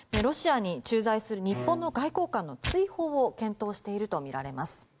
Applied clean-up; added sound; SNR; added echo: none; Tearing + Bowed string instrument; 12 dB; none.